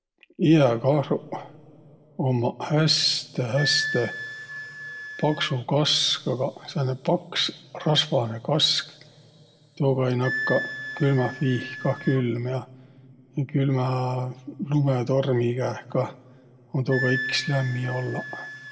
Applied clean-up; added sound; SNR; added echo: none; Wind instrument, woodwind instrument; 12 dB; reverberation time 1.2 s.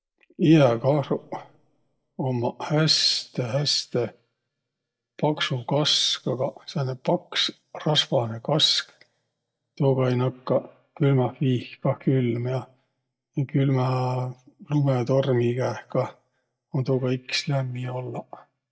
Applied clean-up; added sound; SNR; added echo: neural mask model DeepFilterNet 3.